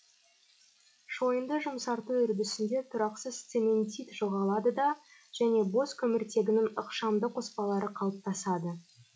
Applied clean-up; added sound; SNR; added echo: classical method log-MMSE.